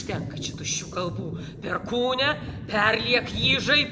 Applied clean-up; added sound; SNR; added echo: none; none; none; none.